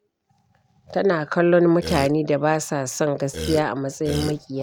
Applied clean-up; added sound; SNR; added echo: none; Burping, eructation; 7 dB; none.